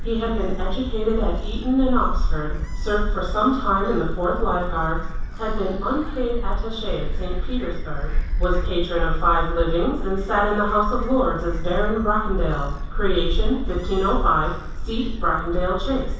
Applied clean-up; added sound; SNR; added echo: none; Gull, seagull; -1 dB; reverberation time 0.7 s.